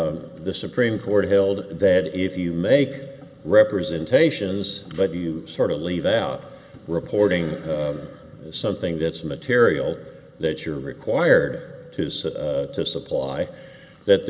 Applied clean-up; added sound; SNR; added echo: none; none; none; none.